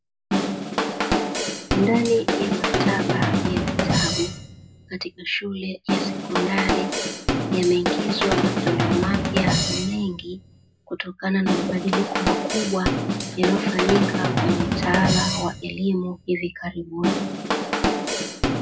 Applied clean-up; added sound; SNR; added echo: none; Drum / Drum kit; -2 dB; reverberation time 0.2 s.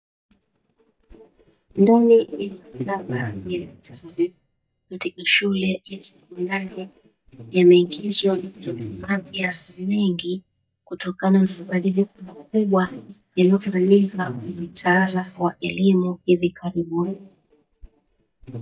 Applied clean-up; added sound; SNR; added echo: neural mask model DeepFilterNet 3.